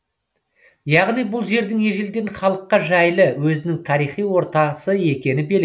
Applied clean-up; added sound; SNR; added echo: none; none; none; none.